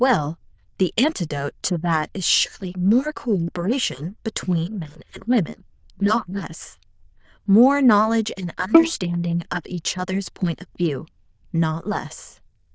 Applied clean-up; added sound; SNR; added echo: neural diffusion model UNIVERSE++.